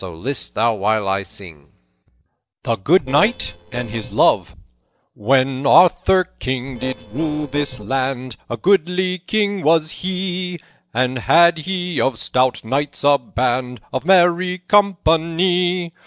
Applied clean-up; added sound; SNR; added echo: neural separator model SepFormer DNS4.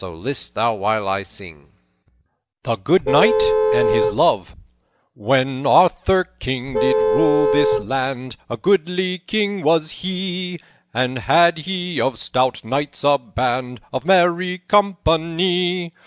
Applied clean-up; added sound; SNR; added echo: none; Vehicle horn, car horn, honking; -2 dB; none.